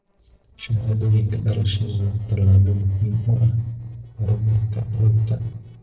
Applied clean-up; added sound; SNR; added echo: neural separator model SepFormer DNS4.